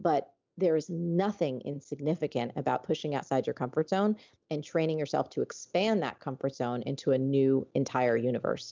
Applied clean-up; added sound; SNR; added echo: none; none; none; none.